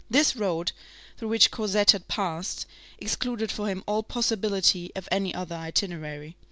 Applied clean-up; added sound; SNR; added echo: none; none; none; none.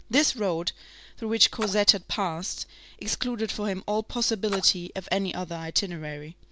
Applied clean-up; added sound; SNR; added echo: none; Splash, splatter; 16 dB; none.